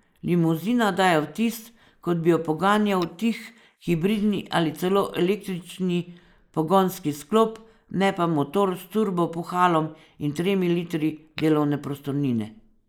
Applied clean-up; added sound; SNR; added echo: neural mask model Resemble Enhance denoiser.